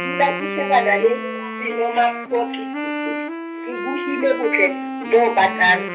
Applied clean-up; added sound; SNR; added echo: none; Wind instrument, woodwind instrument; 6 dB; reverberation time 0.3 s.